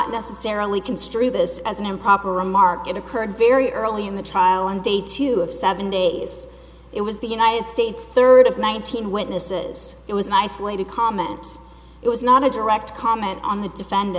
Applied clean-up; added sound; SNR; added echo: none; none; none; none.